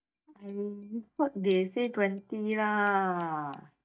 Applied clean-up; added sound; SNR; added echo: neural mask model DeepFilterNet 3.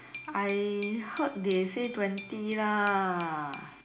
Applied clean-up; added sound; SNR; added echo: none; Glass; 16 dB; reverberation time 0.4 s.